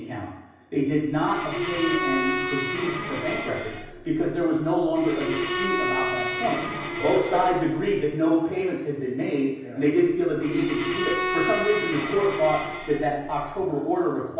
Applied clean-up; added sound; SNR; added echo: none; Bowed string instrument; 4 dB; reverberation time 0.9 s.